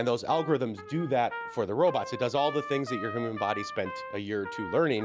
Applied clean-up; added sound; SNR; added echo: none; Trumpet; 11 dB; none.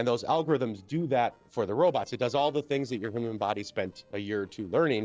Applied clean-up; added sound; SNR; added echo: neural separator model SepFormer DNS4.